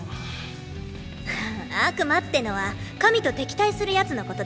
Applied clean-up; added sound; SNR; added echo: none; none; none; none.